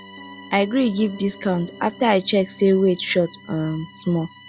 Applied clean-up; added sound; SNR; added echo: none; Bowed string instrument + Piano; 20 dB; none.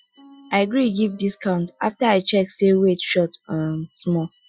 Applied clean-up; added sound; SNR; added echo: classical method Wiener filter.